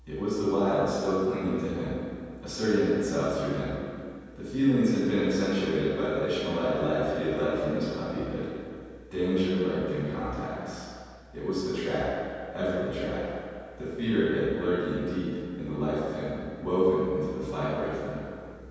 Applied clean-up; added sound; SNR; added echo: none; none; none; reverberation time 2.1 s.